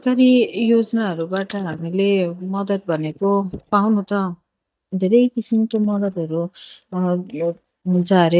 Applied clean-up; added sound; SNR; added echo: neural mask model DeepFilterNet 3.